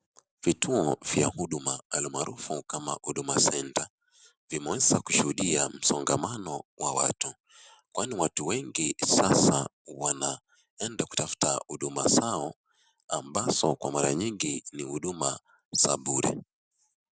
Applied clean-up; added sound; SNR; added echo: none; none; none; none.